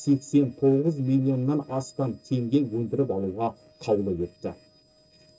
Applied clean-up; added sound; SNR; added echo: neural separator model SepFormer DNS4.